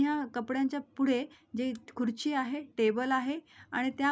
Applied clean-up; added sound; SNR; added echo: none; none; none; none.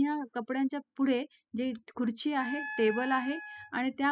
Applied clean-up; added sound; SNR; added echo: classical method spectral subtraction.